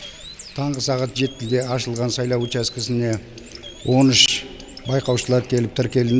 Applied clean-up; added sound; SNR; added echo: none; Bird; 19 dB; none.